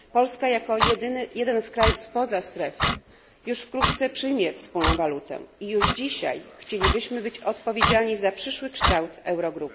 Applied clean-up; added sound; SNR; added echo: none; Clock; 3 dB; none.